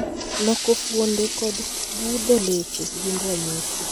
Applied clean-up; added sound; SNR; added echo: none; Toilet flush; 3 dB; none.